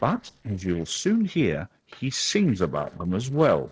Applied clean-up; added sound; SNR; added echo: neural separator model SepFormer DNS4.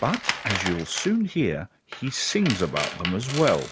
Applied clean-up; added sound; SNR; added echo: none; Tools; 8 dB; none.